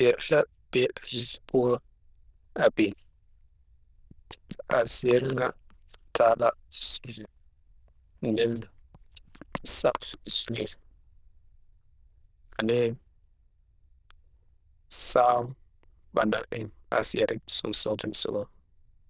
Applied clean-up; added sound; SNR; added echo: neural diffusion model UNIVERSE++.